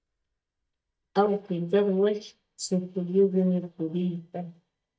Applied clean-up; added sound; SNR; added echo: neural mask model DeepFilterNet 3.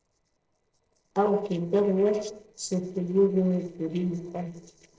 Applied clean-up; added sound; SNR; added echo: neural separator model SepFormer DNS4.